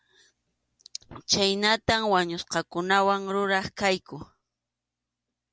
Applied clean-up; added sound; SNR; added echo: none; none; none; none.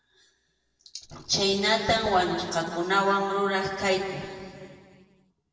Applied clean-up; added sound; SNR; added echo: none; none; none; reverberation time 2.3 s.